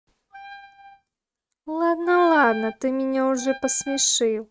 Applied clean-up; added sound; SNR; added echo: neural mask model RNNoise.